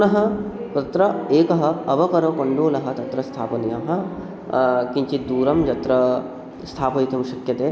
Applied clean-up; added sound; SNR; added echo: none; none; none; none.